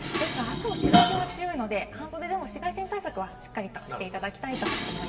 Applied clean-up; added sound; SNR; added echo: none; Dishes, pots, and pans; -2 dB; reverberation time 2.3 s.